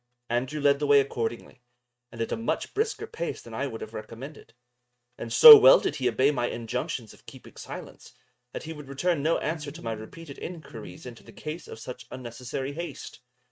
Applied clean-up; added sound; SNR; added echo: neural mask model RNNoise.